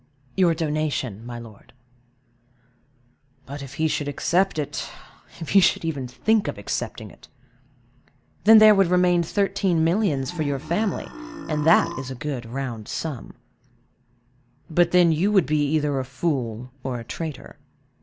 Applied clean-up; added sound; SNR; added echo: none; Burping, eructation; 11 dB; none.